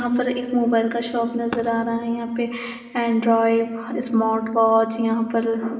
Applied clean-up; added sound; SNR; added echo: none; none; none; reverberation time 2.8 s.